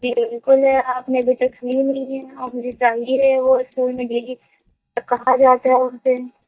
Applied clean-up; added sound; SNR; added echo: neural mask model DeepFilterNet 3.